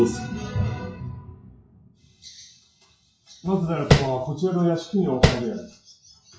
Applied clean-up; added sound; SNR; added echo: classical method WPE with log-MMSE.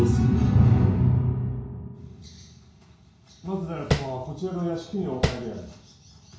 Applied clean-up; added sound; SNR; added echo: none; Tap; 3 dB; reverberation time 0.6 s.